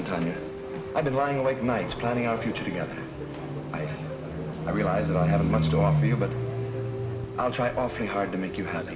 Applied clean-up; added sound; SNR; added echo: none; Livestock, farm animals, working animals; 2 dB; reverberation time 1.7 s.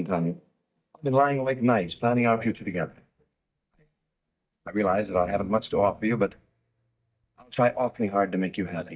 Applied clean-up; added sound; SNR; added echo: neural mask model DeepFilterNet 3.